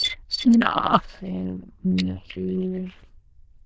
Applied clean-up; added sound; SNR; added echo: neural diffusion model UNIVERSE++.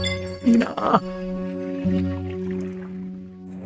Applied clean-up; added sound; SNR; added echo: neural mask model RNNoise.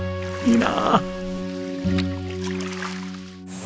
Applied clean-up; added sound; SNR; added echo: none; none; none; none.